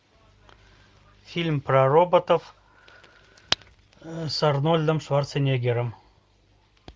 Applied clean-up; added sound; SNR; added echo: none; none; none; none.